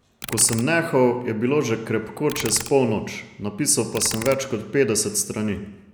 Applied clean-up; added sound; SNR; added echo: none; Computer keyboard; 16 dB; none.